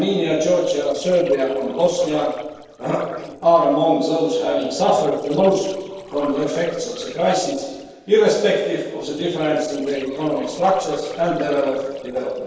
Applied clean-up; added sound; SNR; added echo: neural separator model SepFormer DNS4.